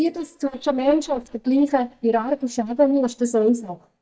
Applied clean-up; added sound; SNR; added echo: neural mask model DeepFilterNet 3.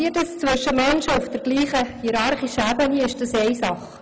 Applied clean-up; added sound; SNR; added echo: none; none; none; none.